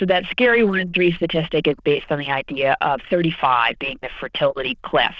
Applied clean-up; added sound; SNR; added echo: neural diffusion model UNIVERSE++.